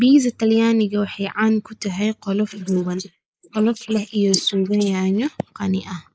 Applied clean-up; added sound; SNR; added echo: neural mask model Resemble Enhance denoiser.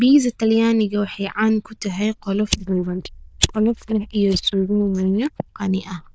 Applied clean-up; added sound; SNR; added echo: neural diffusion model UNIVERSE++.